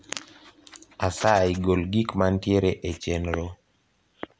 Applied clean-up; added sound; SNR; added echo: none; none; none; none.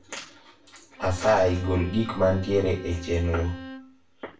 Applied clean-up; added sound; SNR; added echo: none; Bowed string instrument; 16 dB; reverberation time 0.3 s.